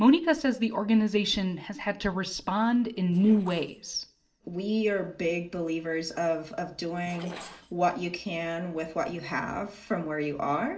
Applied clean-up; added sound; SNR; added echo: neural separator model SepFormer DNS4.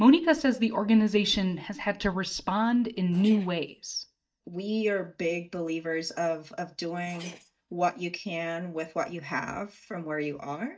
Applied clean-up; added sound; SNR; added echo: neural mask model DeepFilterNet 3.